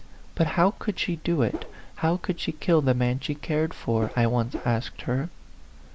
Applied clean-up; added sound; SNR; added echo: none; Whoosh, swoosh, swish; 10 dB; none.